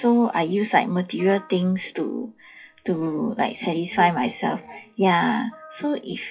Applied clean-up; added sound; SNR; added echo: classical method WPE with log-MMSE.